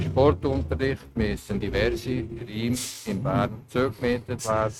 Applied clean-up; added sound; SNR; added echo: neural mask model RNNoise.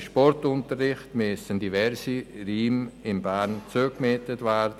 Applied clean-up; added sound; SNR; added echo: none; none; none; none.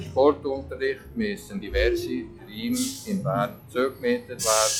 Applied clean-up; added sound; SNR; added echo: classical method log-MMSE.